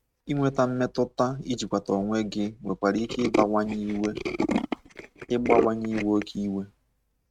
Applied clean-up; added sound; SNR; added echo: neural mask model RNNoise.